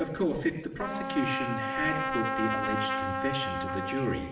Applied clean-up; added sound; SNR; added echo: none; Trumpet; 1 dB; reverberation time 0.9 s.